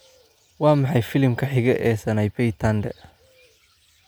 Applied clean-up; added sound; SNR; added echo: none; none; none; none.